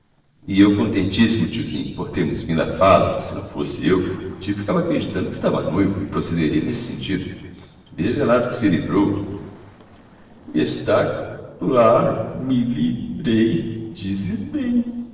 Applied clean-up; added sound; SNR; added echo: neural separator model SepFormer DNS4.